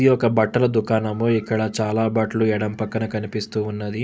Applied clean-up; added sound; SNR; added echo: none; none; none; none.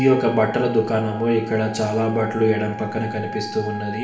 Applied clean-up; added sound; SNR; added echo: none; Wind instrument, woodwind instrument; 12 dB; reverberation time 0.7 s.